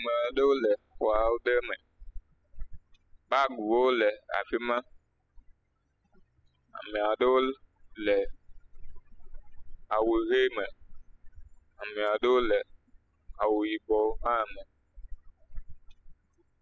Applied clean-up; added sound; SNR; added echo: classical method spectral subtraction.